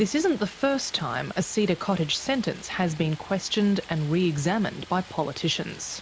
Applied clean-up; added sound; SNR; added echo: none; Stream; 20 dB; none.